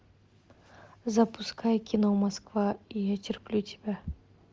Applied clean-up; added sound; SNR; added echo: none; none; none; none.